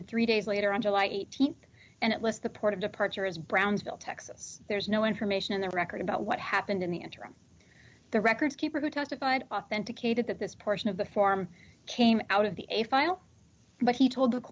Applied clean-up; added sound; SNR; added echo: none; none; none; none.